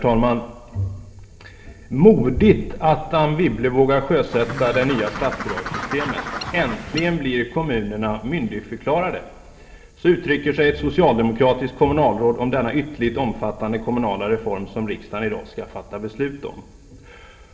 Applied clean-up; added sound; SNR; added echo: none; Bird; 8 dB; reverberation time 2.2 s.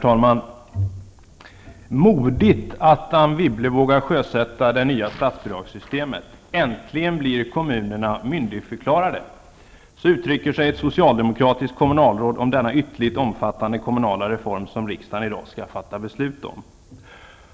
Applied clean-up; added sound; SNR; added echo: none; none; none; none.